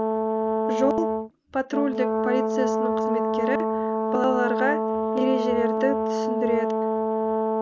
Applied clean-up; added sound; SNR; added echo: none; Brass instrument; -3 dB; none.